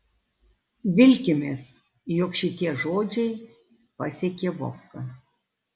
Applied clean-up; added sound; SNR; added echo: none; none; none; none.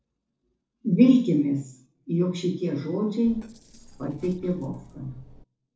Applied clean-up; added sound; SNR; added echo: neural separator model SepFormer DNS4.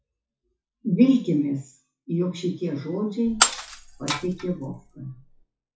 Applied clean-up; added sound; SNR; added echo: classical method WPE with log-MMSE.